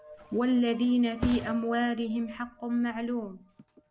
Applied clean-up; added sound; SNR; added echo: none; Thump, thud; 15 dB; none.